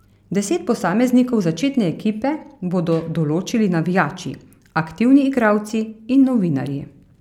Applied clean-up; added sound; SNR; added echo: none; none; none; none.